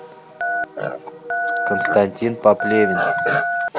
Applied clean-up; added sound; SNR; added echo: none; Telephone + Livestock, farm animals, working animals; 0 dB; none.